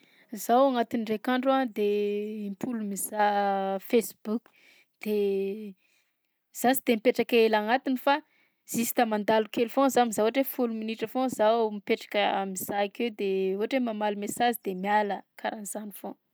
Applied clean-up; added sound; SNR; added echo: none; none; none; none.